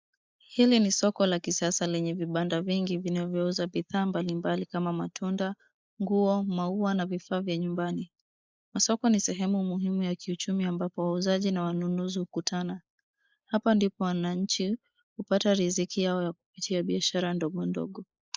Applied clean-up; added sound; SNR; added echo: neural mask model Resemble Enhance denoiser.